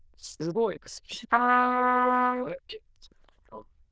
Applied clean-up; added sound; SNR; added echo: neural diffusion model UNIVERSE++.